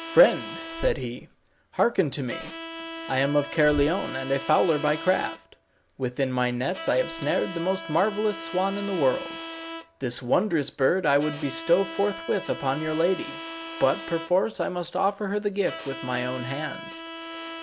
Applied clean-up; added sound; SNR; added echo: none; Bowed string instrument; 12 dB; none.